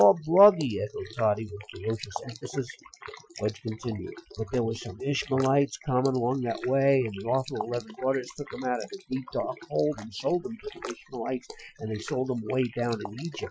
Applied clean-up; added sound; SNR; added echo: classical method Wiener filter.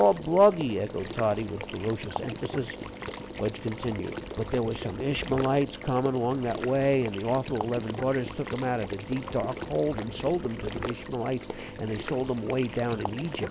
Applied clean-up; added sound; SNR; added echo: none; Water / Liquid; 9 dB; none.